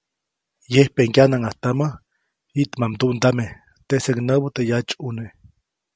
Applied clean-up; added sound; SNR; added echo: none; none; none; none.